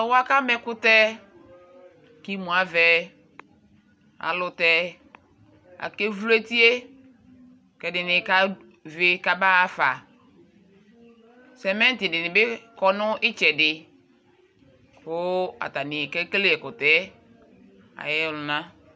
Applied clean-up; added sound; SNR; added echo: none; none; none; none.